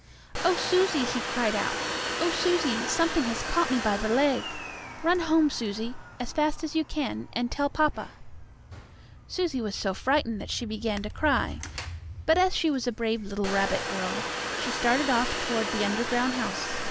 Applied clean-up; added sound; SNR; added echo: none; Domestic sounds, home sounds; 6 dB; none.